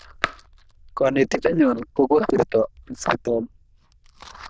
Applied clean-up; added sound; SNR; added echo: neural diffusion model UNIVERSE++.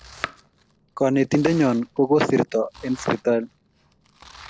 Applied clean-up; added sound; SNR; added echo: none; Domestic sounds, home sounds; 19 dB; none.